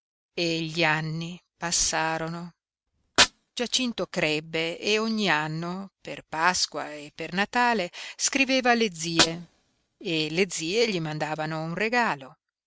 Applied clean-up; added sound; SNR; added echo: neural mask model RNNoise.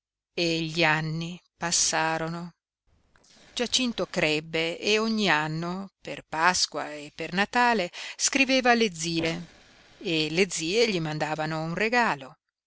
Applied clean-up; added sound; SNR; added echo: neural separator model SepFormer DNS4.